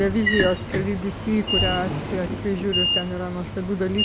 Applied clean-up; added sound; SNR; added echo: none; Sliding door / Train; 2 dB; none.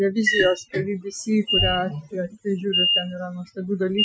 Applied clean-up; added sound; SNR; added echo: classical method Wiener filter.